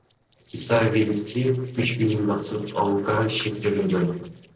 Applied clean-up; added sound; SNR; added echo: neural separator model SepFormer DNS4.